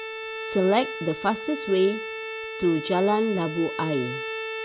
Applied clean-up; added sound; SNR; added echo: none; Bowed string instrument; 8 dB; none.